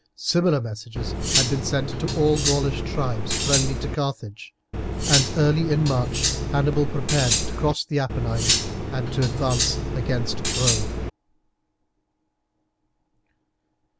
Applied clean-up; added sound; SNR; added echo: none; Cutlery, silverware; -1 dB; none.